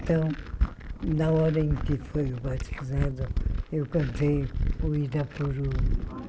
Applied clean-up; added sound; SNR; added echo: none; Glass; 2 dB; none.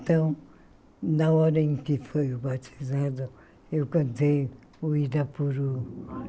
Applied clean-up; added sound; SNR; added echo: none; none; none; none.